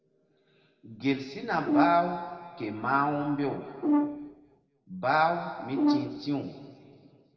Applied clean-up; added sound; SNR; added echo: none; Brass instrument; -2 dB; reverberation time 2.1 s.